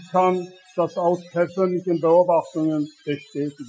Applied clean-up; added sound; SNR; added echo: classical method Wiener filter.